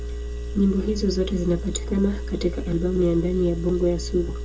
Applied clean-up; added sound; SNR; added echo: none; Engine; 6 dB; reverberation time 0.2 s.